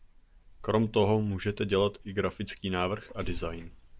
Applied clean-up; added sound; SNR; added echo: none; none; none; none.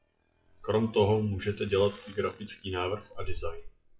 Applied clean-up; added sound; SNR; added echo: classical method WPE with log-MMSE.